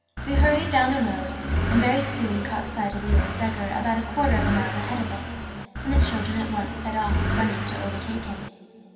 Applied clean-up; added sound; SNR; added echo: none; Accelerating, revving, vroom / Car; -1 dB; reverberation time 2.4 s.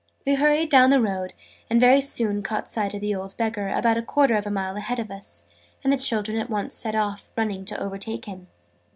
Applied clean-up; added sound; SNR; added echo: none; none; none; none.